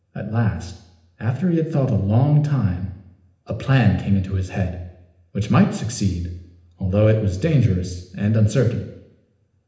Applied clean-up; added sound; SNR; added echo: none; none; none; reverberation time 0.8 s.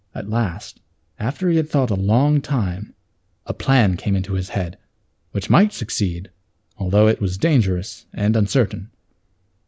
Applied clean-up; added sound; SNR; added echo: none; none; none; none.